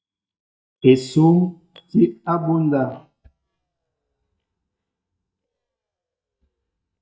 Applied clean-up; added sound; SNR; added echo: neural mask model DeepFilterNet 3.